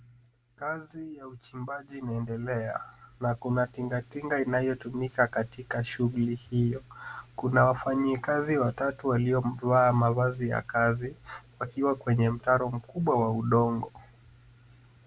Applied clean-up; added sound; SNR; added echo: none; none; none; none.